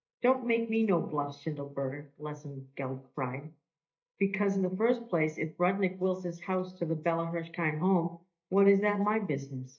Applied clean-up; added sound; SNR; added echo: neural mask model DeepFilterNet 3.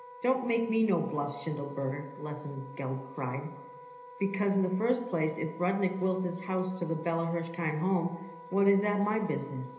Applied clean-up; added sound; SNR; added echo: none; Wind instrument, woodwind instrument; 17 dB; reverberation time 1.0 s.